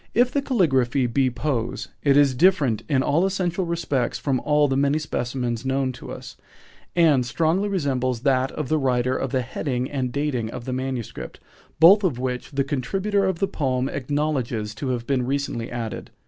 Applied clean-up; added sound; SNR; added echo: none; none; none; none.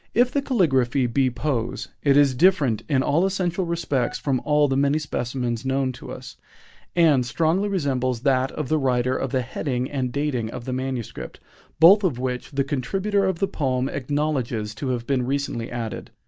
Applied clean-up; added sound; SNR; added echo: neural mask model DeepFilterNet 3.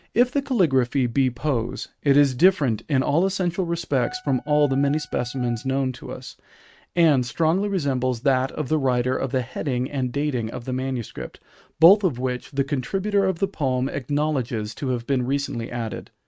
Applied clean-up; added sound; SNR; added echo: neural mask model RNNoise.